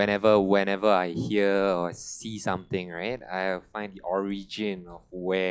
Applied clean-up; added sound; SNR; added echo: classical method log-MMSE.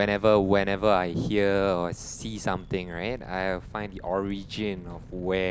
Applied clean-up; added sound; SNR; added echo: none; Fire; 16 dB; none.